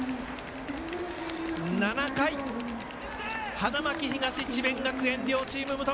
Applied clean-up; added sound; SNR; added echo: none; Typing; 18 dB; none.